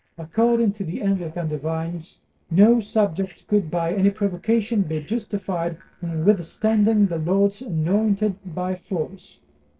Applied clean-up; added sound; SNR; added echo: neural separator model SepFormer DNS4.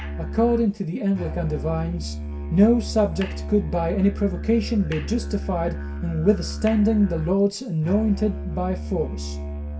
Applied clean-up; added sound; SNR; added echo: none; Musical instrument; 7 dB; reverberation time 0.2 s.